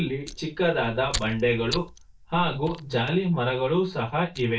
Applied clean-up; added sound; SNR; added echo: neural mask model DeepFilterNet 3.